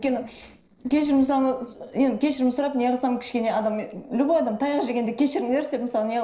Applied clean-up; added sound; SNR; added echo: neural separator model SepFormer DNS4.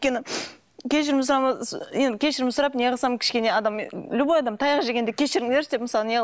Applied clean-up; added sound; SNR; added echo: none; none; none; none.